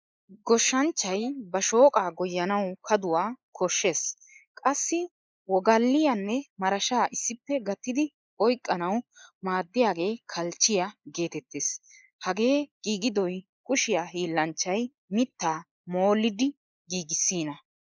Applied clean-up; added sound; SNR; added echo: neural mask model Resemble Enhance denoiser.